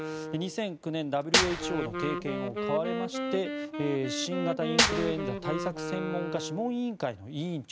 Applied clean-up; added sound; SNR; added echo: none; Wind instrument, woodwind instrument + Clapping / Drum kit; 0 dB; none.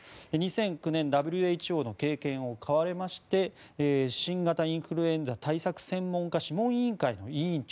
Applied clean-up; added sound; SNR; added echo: none; none; none; none.